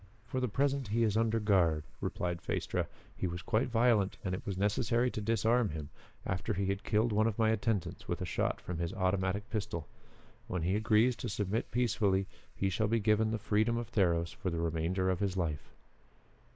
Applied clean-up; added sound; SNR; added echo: neural mask model Resemble Enhance denoiser.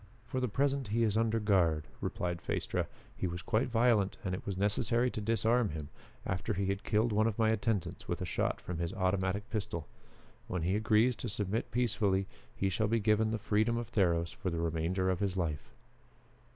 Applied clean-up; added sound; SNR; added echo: none; none; none; none.